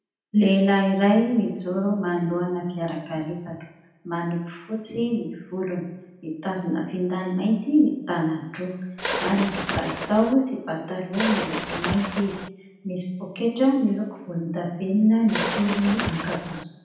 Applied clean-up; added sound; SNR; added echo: none; Bird; 4 dB; reverberation time 0.8 s.